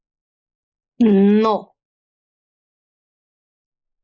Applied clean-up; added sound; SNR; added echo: neural mask model Resemble Enhance denoiser.